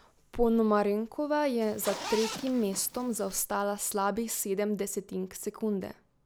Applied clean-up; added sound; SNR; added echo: none; Zipper (clothing); 10 dB; none.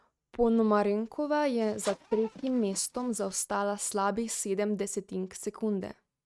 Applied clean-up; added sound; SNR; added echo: neural mask model RNNoise.